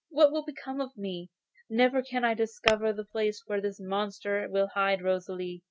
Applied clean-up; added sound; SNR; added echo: none; Tap / Glass; 5 dB; none.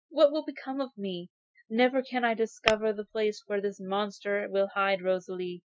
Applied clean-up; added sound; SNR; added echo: classical method Wiener filter.